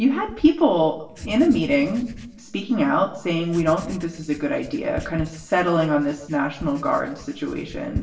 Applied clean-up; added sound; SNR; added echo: none; Writing; 16 dB; reverberation time 0.8 s.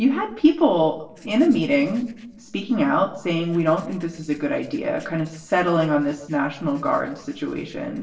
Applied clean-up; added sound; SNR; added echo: neural separator model SepFormer DNS4.